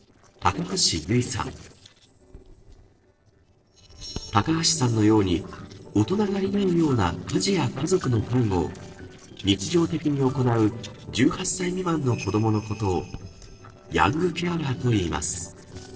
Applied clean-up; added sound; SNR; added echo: neural separator model SepFormer DNS4.